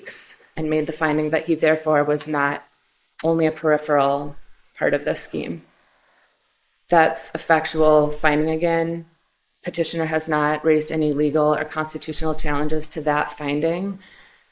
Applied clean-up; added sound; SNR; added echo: neural mask model Resemble Enhance denoiser.